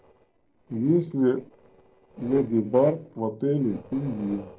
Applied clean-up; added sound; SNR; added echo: neural separator model SepFormer DNS4.